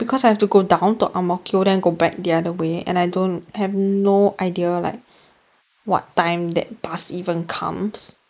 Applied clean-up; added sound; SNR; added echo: neural mask model Resemble Enhance denoiser.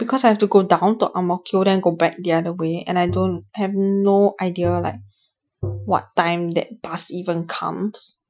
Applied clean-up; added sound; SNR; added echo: classical method Wiener filter.